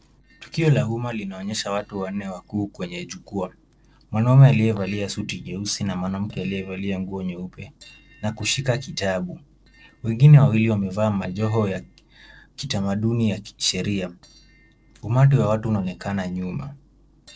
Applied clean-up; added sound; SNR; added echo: neural separator model SepFormer DNS4.